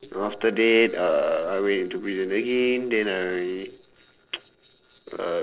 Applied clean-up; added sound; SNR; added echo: neural separator model SepFormer DNS4.